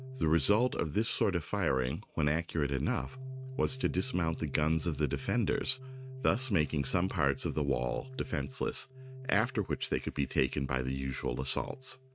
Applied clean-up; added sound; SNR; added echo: neural mask model RNNoise.